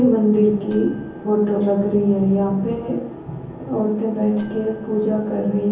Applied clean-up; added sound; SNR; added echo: none; Marimba, xylophone; 18 dB; reverberation time 0.7 s.